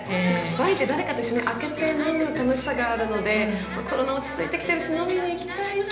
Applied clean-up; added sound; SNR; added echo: none; Bird; 19 dB; reverberation time 1.0 s.